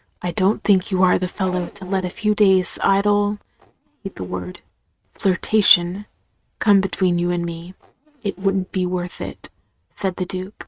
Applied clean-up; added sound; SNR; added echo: neural mask model RNNoise.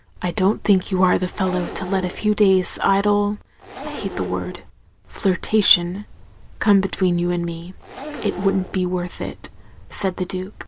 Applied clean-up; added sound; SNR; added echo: none; Zipper (clothing); 12 dB; none.